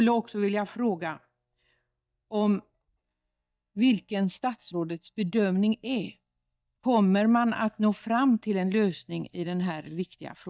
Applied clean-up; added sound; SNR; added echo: neural mask model DeepFilterNet 3.